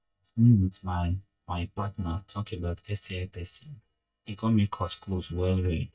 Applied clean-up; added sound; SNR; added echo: neural mask model DeepFilterNet 3.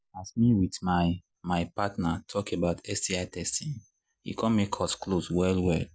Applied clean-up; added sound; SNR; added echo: none; none; none; none.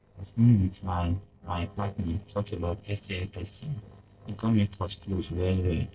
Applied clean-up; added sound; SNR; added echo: neural separator model SepFormer DNS4.